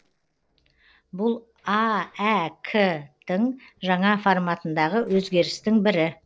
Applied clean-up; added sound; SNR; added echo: neural separator model SepFormer DNS4.